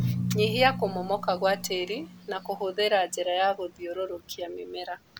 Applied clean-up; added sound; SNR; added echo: none; Drum; 7 dB; none.